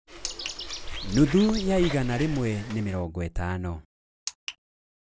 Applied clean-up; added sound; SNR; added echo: none; Bird; 7 dB; none.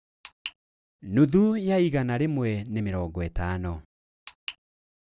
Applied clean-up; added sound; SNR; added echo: none; none; none; none.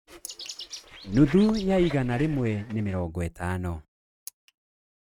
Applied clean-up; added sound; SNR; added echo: neural mask model RNNoise.